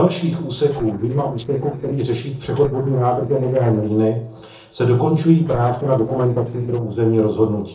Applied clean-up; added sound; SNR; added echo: neural separator model SepFormer DNS4.